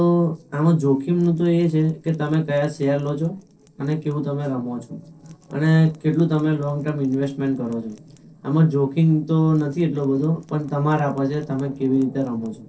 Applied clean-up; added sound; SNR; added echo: neural separator model SepFormer DNS4.